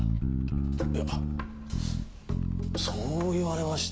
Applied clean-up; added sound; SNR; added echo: none; none; none; none.